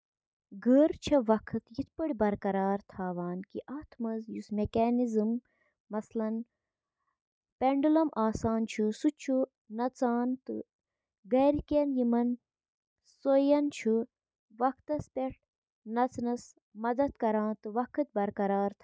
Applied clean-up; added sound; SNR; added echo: none; none; none; none.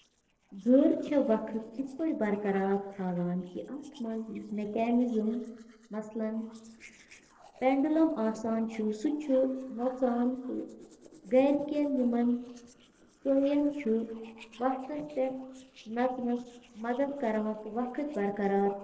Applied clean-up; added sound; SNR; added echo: neural separator model SepFormer DNS4.